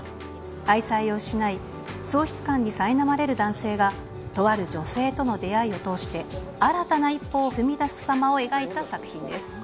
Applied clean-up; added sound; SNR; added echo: none; Scratching (performance technique); 18 dB; none.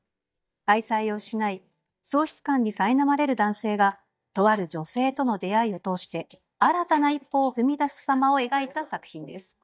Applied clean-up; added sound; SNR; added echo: neural mask model DeepFilterNet 3.